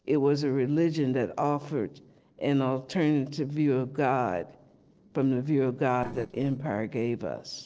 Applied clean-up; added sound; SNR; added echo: neural separator model SepFormer DNS4.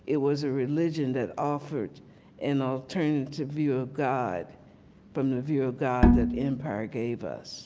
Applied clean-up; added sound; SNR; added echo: none; Bowed string instrument; -4 dB; none.